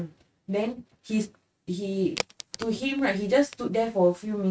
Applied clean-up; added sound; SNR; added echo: neural mask model RNNoise.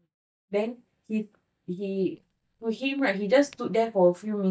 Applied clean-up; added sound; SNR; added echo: neural mask model DeepFilterNet 3.